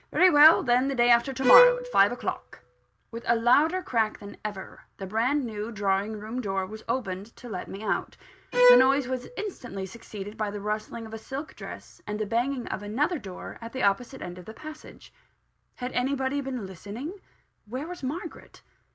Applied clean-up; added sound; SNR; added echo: none; Bowed string instrument; -1 dB; none.